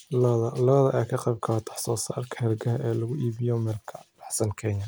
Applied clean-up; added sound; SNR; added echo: none; none; none; none.